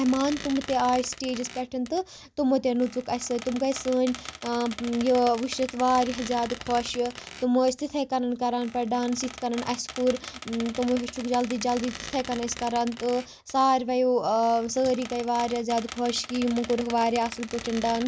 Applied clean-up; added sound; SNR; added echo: none; Squeak; 15 dB; none.